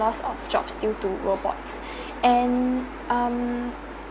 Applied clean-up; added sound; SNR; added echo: none; none; none; none.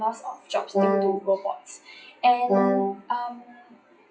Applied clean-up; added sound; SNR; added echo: classical method WPE with log-MMSE.